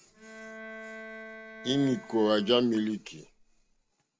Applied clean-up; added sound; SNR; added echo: none; Bowed string instrument; 16 dB; none.